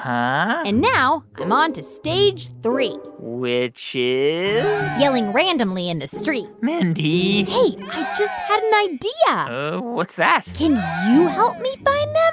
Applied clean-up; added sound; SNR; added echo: none; Cheering; 10 dB; none.